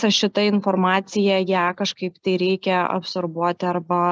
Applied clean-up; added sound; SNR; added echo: none; none; none; none.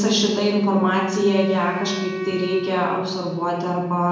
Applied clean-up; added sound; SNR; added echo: none; Wind instrument, woodwind instrument; 11 dB; reverberation time 0.9 s.